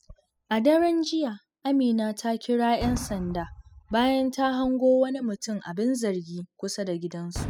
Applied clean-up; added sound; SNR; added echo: classical method spectral subtraction.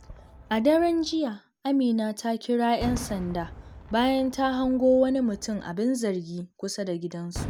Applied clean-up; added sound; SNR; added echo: none; Fireworks; 16 dB; none.